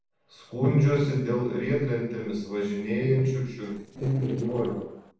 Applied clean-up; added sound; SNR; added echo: neural separator model SepFormer DNS4.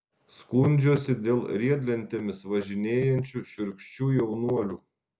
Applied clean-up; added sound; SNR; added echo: none; none; none; none.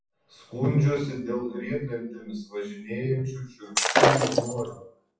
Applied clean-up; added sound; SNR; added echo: classical method WPE with log-MMSE.